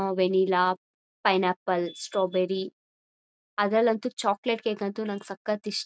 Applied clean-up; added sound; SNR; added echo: none; none; none; none.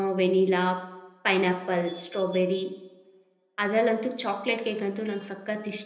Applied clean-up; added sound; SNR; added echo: none; none; none; reverberation time 0.8 s.